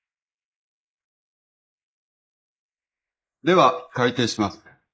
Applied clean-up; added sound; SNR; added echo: neural mask model Resemble Enhance denoiser.